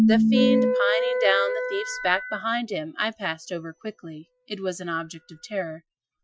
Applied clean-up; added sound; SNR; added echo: classical method Wiener filter.